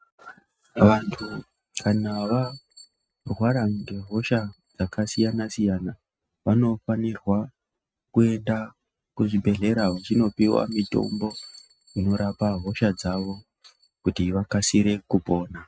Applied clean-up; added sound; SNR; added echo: neural mask model RNNoise.